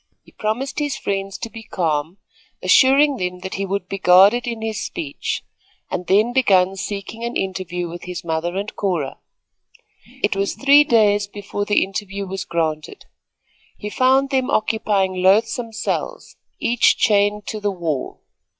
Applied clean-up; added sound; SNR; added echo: classical method log-MMSE.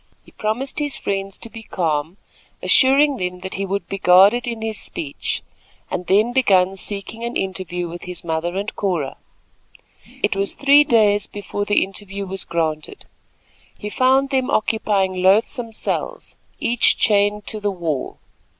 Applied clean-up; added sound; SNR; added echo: neural mask model Resemble Enhance denoiser.